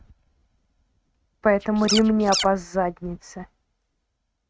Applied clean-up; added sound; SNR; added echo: neural mask model RNNoise.